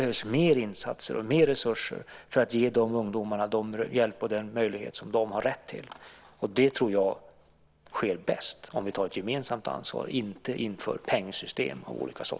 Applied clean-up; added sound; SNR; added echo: none; none; none; none.